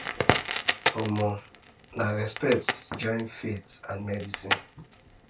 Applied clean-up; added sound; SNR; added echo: none; Crackle; 1 dB; reverberation time 0.2 s.